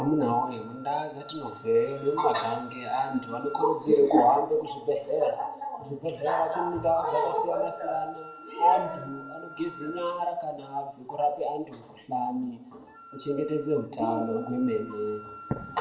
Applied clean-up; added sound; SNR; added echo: none; Wind instrument, woodwind instrument; 20 dB; reverberation time 0.7 s.